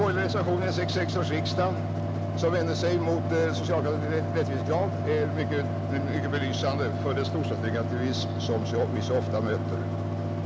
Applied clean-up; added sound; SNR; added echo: none; Mechanical fan; -1 dB; none.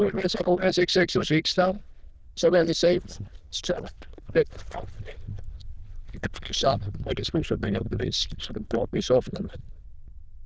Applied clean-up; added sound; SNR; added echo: neural diffusion model UNIVERSE++.